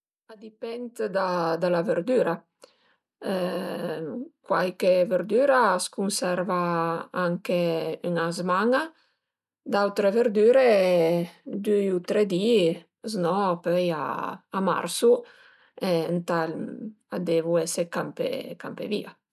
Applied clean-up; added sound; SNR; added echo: none; none; none; none.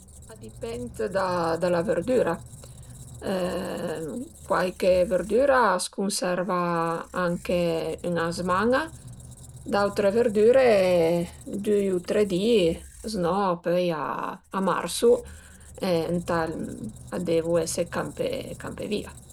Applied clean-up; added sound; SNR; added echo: none; Squeak; 19 dB; none.